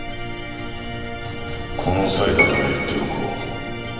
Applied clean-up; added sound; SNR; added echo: none; Organ; -1 dB; reverberation time 2.6 s.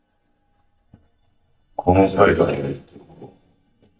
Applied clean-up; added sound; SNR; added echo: neural mask model DeepFilterNet 3.